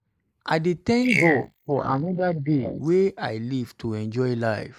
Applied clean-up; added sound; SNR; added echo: neural mask model Resemble Enhance denoiser.